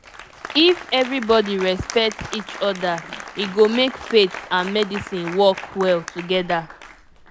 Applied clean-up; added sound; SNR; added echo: none; Applause; 14 dB; none.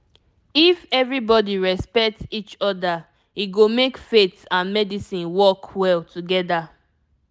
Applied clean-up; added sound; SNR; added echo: none; none; none; none.